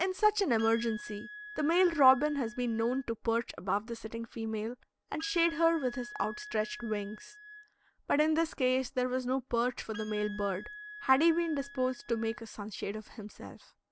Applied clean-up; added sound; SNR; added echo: none; Wind instrument, woodwind instrument; 16 dB; none.